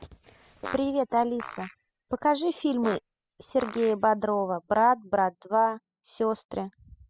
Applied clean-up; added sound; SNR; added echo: classical method spectral subtraction.